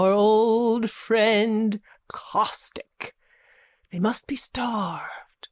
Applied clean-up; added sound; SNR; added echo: none; none; none; none.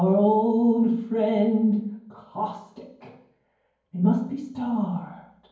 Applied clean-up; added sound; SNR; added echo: none; none; none; reverberation time 0.9 s.